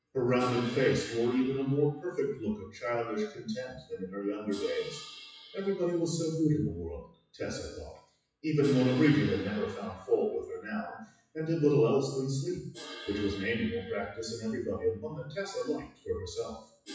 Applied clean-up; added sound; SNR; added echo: classical method WPE with log-MMSE.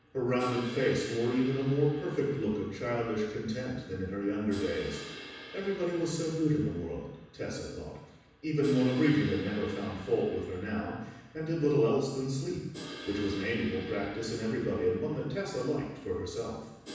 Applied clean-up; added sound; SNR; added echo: none; Crash cymbal; 17 dB; reverberation time 1.1 s.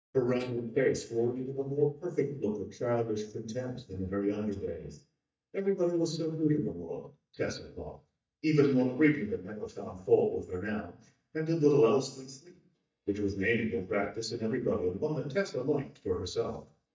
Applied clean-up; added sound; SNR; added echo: neural mask model DeepFilterNet 3.